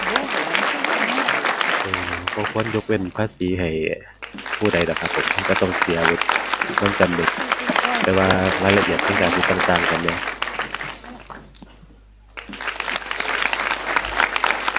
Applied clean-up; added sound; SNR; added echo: none; Applause; -2 dB; none.